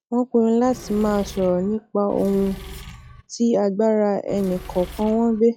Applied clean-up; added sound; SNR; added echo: classical method log-MMSE.